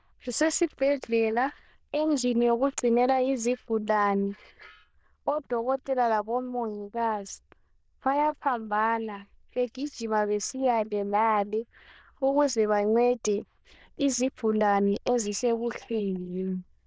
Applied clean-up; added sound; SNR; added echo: neural diffusion model UNIVERSE++.